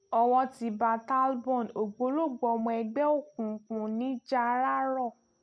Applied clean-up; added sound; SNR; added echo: none; none; none; none.